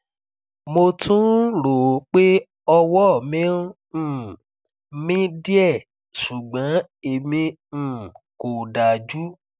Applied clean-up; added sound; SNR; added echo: none; none; none; none.